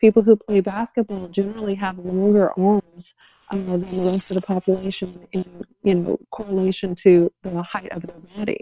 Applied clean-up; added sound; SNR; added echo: neural separator model SepFormer WHAM!.